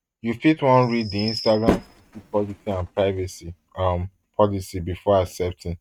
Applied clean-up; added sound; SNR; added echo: neural mask model RNNoise.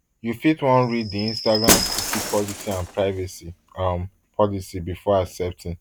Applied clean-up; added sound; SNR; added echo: none; Shatter + Chirp, tweet; 5 dB; none.